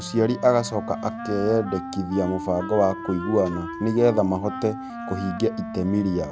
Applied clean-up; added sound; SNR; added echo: none; Wind instrument, woodwind instrument; 10 dB; none.